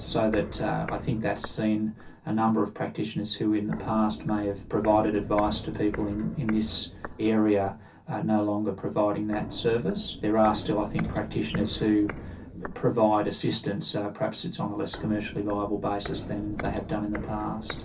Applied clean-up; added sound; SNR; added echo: none; Walk, footsteps; 12 dB; reverberation time 0.3 s.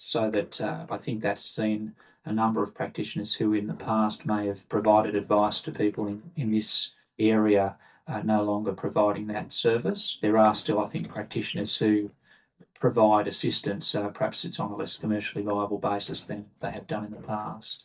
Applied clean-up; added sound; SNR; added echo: neural mask model DeepFilterNet 3.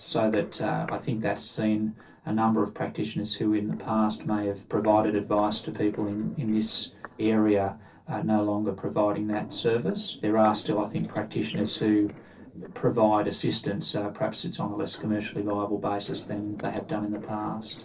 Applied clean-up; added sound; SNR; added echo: neural separator model SepFormer DNS4.